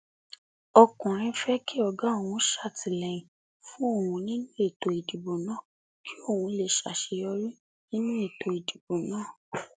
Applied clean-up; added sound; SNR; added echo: none; none; none; none.